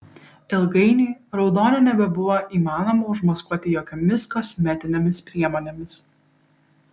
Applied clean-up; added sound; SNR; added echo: none; none; none; none.